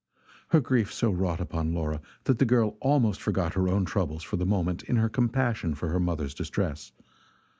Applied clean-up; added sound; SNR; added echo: none; none; none; none.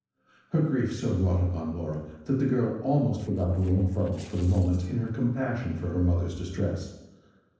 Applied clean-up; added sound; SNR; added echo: neural separator model SepFormer DNS4.